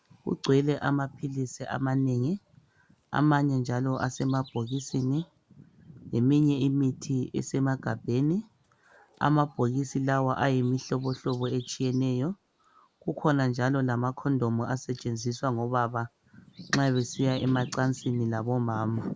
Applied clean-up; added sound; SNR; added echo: none; Bird vocalization, bird call, bird song; 20 dB; none.